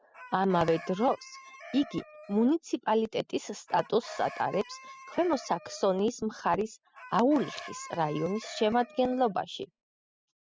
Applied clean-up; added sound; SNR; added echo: classical method spectral subtraction.